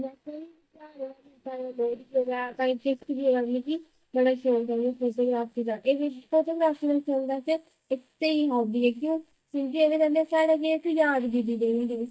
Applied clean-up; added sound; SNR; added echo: neural mask model DeepFilterNet 3.